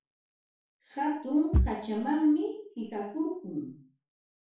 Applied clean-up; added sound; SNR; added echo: none; Bass drum / Thump, thud; 4 dB; reverberation time 0.4 s.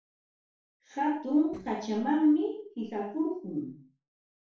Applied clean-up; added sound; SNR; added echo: neural separator model SepFormer DNS4.